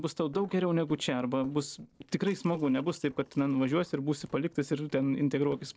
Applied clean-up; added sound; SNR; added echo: neural separator model SepFormer DNS4.